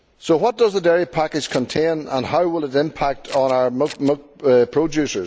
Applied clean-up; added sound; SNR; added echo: none; Scissors; 19 dB; none.